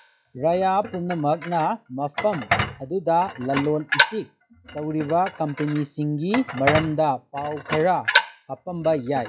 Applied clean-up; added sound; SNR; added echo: classical method log-MMSE.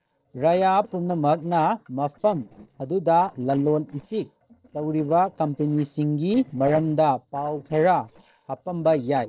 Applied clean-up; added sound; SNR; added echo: neural separator model SepFormer DNS4.